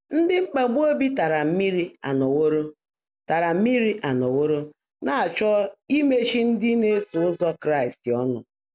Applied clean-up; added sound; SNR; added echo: none; none; none; none.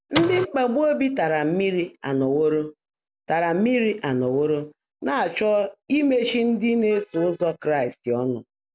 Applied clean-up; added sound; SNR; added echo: none; Printer; 3 dB; none.